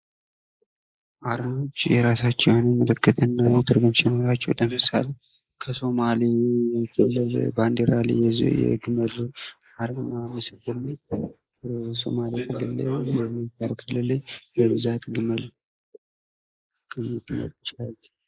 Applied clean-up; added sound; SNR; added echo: neural mask model Resemble Enhance denoiser.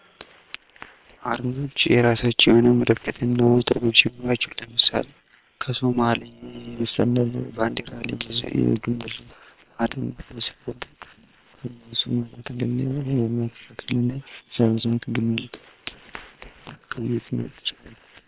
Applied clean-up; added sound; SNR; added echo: neural separator model SepFormer WHAM!.